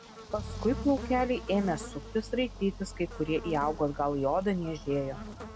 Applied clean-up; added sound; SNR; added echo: none; Engine starting / Accelerating, revving, vroom / Car + Buzz; 11 dB; none.